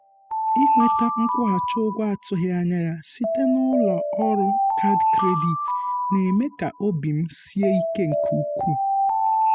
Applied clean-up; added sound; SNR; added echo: classical method spectral subtraction.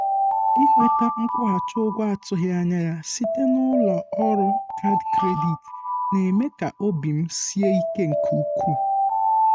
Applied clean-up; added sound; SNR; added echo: neural mask model RNNoise.